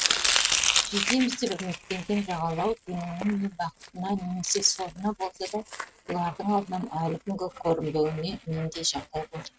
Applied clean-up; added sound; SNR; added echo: neural mask model RNNoise.